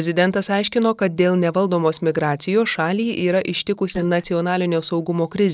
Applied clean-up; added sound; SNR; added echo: neural mask model Resemble Enhance denoiser.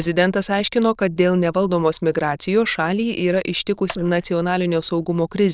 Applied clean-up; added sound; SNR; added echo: neural diffusion model UNIVERSE++.